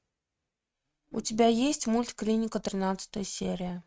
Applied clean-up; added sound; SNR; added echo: neural mask model RNNoise.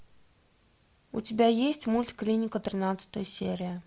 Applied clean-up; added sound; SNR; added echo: none; none; none; none.